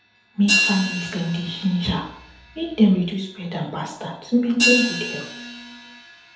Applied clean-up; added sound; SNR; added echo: none; Hi-hat; 4 dB; reverberation time 2.1 s.